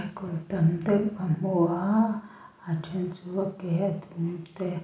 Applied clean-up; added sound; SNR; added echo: none; none; none; none.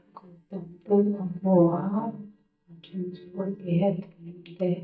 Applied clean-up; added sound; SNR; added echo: neural mask model DeepFilterNet 3.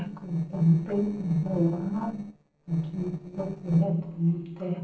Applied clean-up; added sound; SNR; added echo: neural separator model SepFormer DNS4.